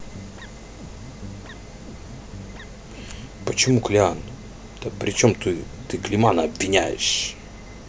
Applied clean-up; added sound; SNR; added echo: none; Guitar; 17 dB; none.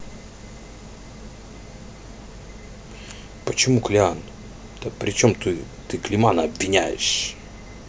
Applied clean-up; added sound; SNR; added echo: none; none; none; none.